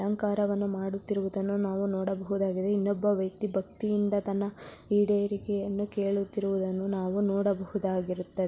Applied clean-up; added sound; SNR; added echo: none; none; none; none.